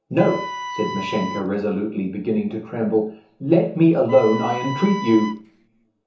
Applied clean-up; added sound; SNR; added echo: none; Wind instrument, woodwind instrument; 10 dB; reverberation time 0.7 s.